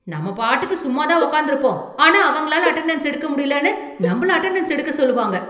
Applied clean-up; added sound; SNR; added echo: none; Cowbell; 13 dB; reverberation time 0.8 s.